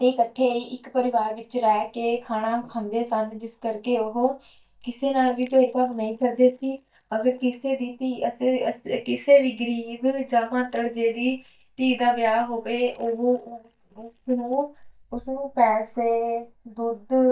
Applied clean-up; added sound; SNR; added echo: neural mask model DeepFilterNet 3.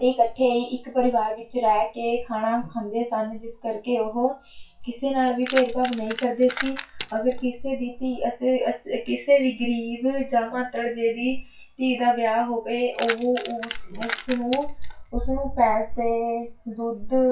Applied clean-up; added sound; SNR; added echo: classical method WPE with log-MMSE.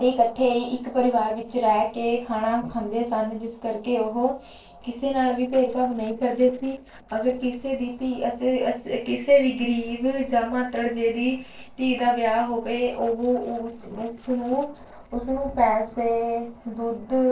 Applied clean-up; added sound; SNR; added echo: neural separator model SepFormer DNS4.